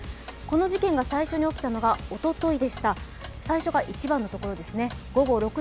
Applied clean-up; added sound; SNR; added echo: none; Clock; 15 dB; none.